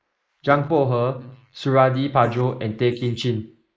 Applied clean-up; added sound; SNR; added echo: neural mask model Resemble Enhance denoiser.